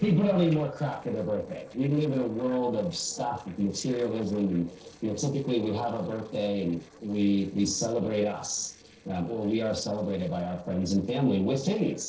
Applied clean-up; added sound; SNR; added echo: neural separator model SepFormer DNS4.